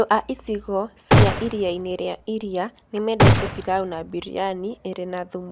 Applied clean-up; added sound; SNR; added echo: none; Gunshot, gunfire; -5 dB; none.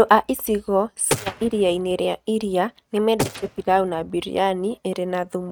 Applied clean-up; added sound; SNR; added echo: neural mask model RNNoise.